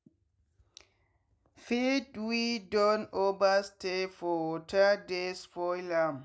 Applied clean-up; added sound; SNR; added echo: none; none; none; none.